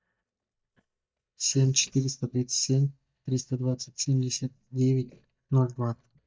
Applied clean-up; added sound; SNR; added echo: neural mask model DeepFilterNet 3.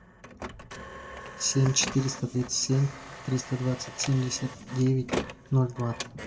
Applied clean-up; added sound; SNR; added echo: none; Printer; 10 dB; reverberation time 1.1 s.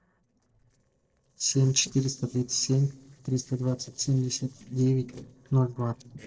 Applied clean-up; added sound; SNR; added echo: neural separator model SepFormer DNS4.